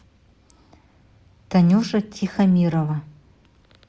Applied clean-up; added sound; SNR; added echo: none; none; none; none.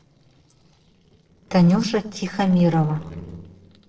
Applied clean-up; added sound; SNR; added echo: neural separator model SepFormer DNS4.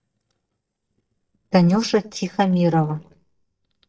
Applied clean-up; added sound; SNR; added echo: neural mask model DeepFilterNet 3.